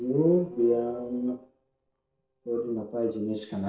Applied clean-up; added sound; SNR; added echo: neural separator model SepFormer DNS4.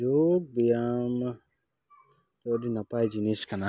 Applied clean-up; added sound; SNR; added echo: none; none; none; none.